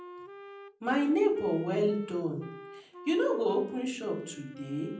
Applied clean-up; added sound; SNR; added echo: none; Wind instrument, woodwind instrument; 18 dB; reverberation time 0.6 s.